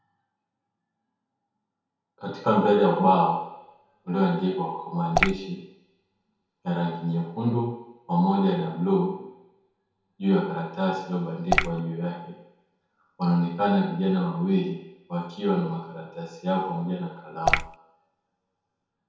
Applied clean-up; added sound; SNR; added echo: none; Drip / Water; -4 dB; reverberation time 0.8 s.